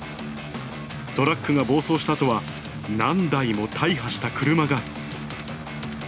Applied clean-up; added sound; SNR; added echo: none; none; none; none.